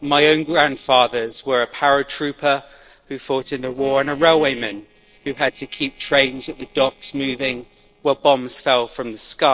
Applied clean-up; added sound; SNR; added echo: neural separator model SepFormer DNS4.